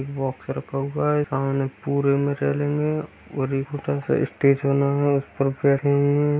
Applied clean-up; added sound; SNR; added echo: none; none; none; none.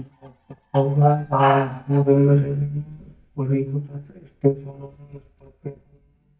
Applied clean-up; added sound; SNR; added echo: neural mask model DeepFilterNet 3.